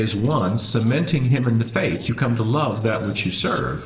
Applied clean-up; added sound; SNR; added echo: neural separator model SepFormer DNS4.